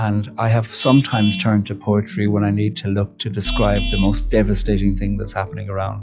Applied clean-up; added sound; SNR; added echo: classical method log-MMSE.